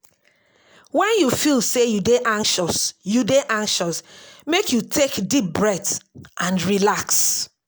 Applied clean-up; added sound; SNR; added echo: none; none; none; none.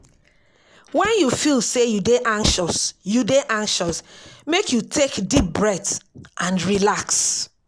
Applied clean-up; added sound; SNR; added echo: none; Motor vehicle (road); 13 dB; none.